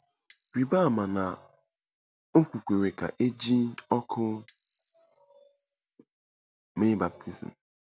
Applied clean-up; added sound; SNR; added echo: none; Bicycle bell; 18 dB; none.